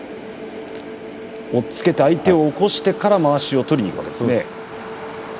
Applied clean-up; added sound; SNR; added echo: none; none; none; none.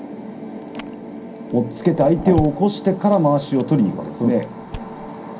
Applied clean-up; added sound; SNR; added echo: none; Chewing, mastication; 15 dB; reverberation time 0.3 s.